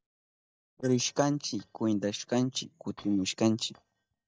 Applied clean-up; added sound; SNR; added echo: neural mask model DeepFilterNet 3.